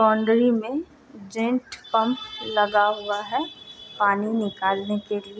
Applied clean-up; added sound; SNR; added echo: none; none; none; none.